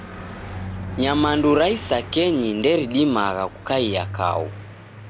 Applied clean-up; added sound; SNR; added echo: none; Car passing by; 12 dB; none.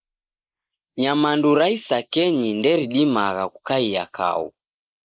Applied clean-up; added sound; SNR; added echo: neural mask model Resemble Enhance denoiser.